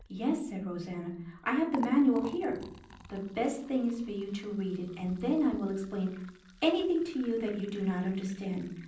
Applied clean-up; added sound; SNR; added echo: none; Liquid; 20 dB; reverberation time 0.6 s.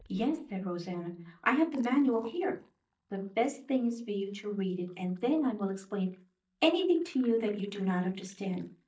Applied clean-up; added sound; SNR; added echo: neural mask model DeepFilterNet 3.